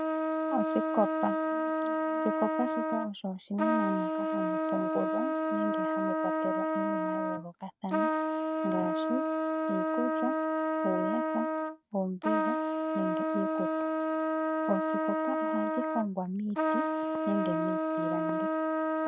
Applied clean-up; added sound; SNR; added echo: neural mask model RNNoise.